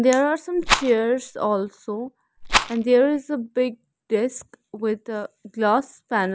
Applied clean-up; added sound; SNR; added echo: none; Rattle; 2 dB; none.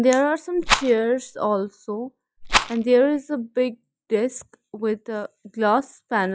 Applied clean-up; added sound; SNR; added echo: classical method log-MMSE.